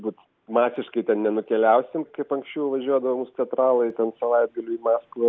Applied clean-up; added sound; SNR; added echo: none; none; none; none.